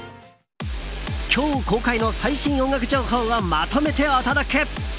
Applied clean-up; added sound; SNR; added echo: none; none; none; none.